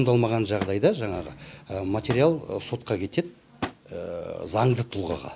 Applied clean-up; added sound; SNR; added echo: none; Thump, thud; 16 dB; none.